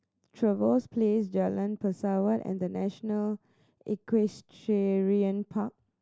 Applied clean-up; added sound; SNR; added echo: none; none; none; none.